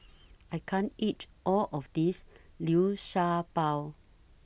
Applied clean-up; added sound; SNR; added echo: none; none; none; none.